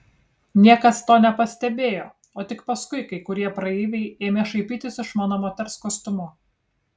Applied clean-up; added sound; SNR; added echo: none; none; none; none.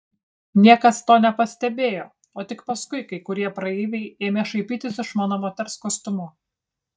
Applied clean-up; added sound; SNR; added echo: neural mask model DeepFilterNet 3.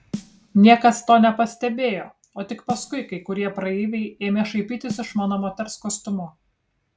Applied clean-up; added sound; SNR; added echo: none; Snare drum; 19 dB; none.